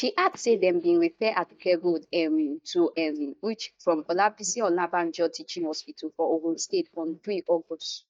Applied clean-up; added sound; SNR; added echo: neural mask model DeepFilterNet 3.